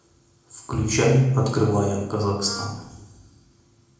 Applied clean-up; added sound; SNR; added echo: none; Wind instrument, woodwind instrument; 17 dB; reverberation time 0.9 s.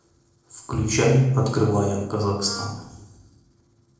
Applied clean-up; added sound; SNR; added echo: neural separator model SepFormer DNS4.